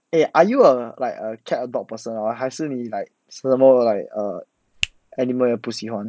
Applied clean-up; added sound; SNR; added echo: none; Finger snapping; 11 dB; none.